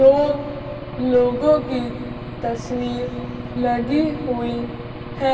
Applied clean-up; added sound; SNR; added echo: none; Engine / Aircraft; 11 dB; reverberation time 2.4 s.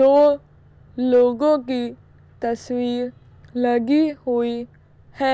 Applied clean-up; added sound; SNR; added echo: none; none; none; none.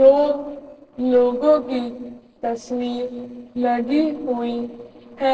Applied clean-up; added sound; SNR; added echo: neural separator model SepFormer DNS4.